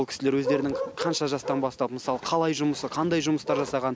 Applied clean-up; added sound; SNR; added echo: none; none; none; none.